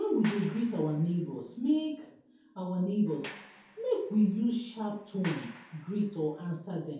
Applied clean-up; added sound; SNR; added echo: none; Sliding door; 19 dB; reverberation time 0.6 s.